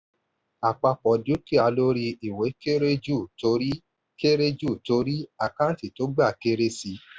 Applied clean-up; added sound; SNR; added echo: none; none; none; none.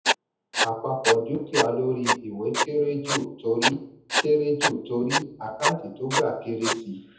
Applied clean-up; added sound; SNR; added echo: none; Writing; 1 dB; reverberation time 0.7 s.